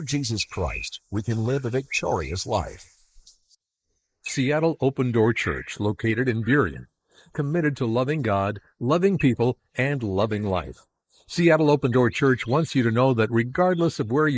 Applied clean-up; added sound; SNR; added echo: neural mask model Resemble Enhance denoiser.